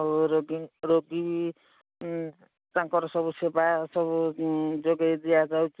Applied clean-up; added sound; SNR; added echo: none; none; none; none.